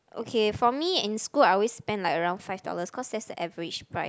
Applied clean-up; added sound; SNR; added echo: none; none; none; none.